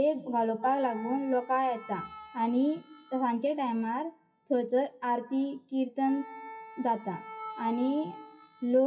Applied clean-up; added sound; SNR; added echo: classical method WPE with log-MMSE.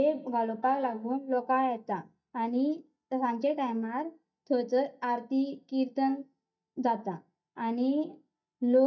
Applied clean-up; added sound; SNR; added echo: neural mask model DeepFilterNet 3.